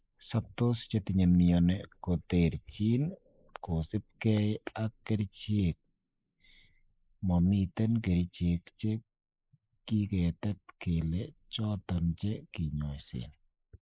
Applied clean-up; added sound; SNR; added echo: neural mask model Resemble Enhance denoiser.